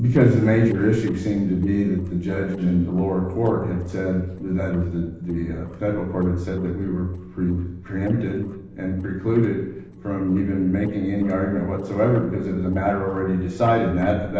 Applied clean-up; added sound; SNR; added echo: neural separator model SepFormer DNS4.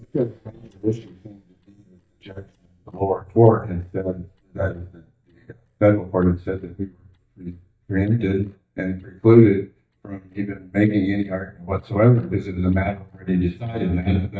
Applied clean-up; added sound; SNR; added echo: neural mask model DeepFilterNet 3.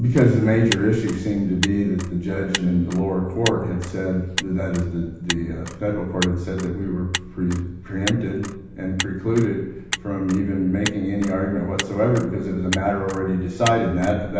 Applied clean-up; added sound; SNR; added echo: none; Motor vehicle (road); 11 dB; reverberation time 0.9 s.